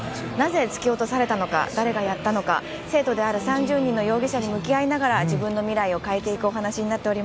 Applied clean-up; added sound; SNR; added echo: none; none; none; none.